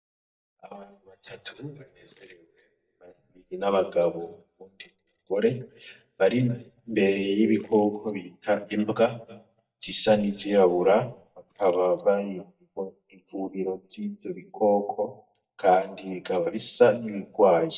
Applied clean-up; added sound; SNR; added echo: neural mask model DeepFilterNet 3.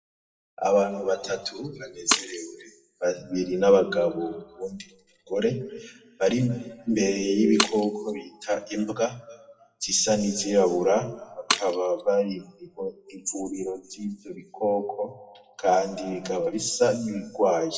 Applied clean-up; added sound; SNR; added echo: classical method WPE with log-MMSE.